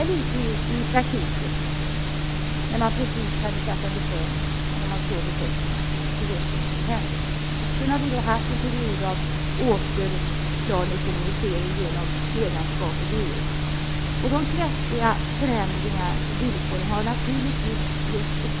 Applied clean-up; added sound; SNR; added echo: none; none; none; none.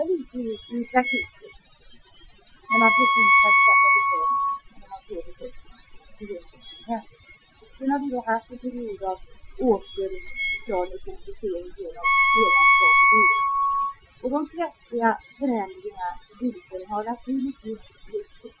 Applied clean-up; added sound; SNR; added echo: classical method Wiener filter.